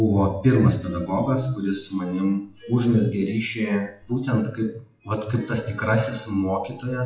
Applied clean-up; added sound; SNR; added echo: classical method WPE with log-MMSE.